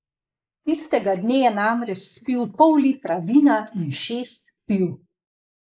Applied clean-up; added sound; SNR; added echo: neural mask model Resemble Enhance denoiser.